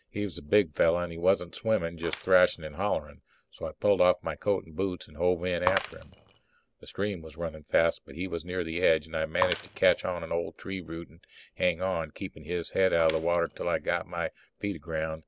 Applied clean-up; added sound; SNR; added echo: none; Shatter; 15 dB; none.